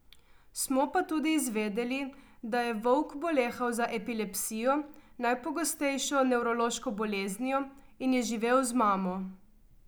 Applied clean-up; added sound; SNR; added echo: none; none; none; none.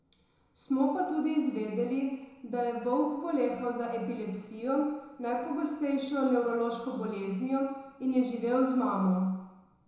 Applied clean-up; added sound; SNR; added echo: none; none; none; reverberation time 1.0 s.